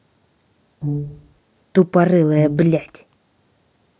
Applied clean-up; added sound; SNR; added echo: none; Brass instrument; 6 dB; none.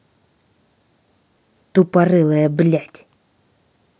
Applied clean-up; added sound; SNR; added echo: none; none; none; none.